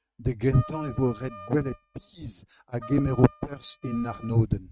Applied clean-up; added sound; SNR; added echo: neural mask model RNNoise.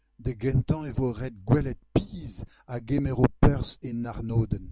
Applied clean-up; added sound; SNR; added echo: none; none; none; none.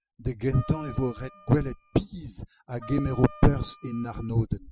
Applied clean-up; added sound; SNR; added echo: classical method spectral subtraction.